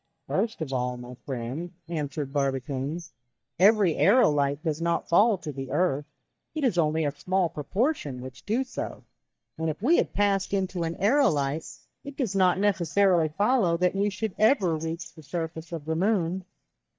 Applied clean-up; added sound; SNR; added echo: neural mask model DeepFilterNet 3.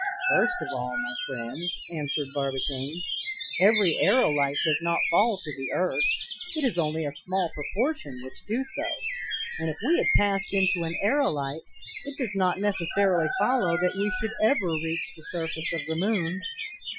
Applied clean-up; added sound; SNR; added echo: classical method Wiener filter.